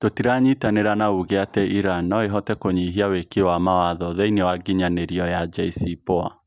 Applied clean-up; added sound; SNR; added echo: none; none; none; none.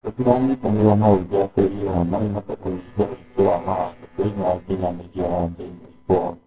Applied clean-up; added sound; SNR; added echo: neural separator model SepFormer WHAMR!.